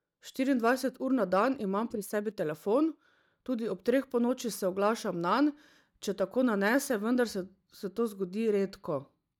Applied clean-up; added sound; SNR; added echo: neural mask model DeepFilterNet 3.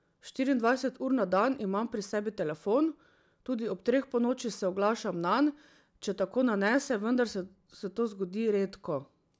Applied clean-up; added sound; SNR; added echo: none; none; none; none.